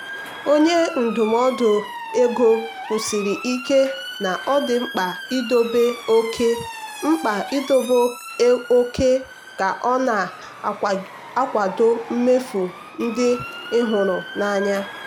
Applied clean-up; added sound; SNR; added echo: none; Motor vehicle (road) / Siren; 13 dB; none.